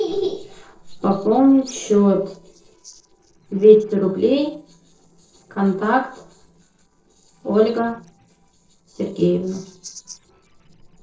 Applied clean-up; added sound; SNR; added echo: neural separator model SepFormer DNS4.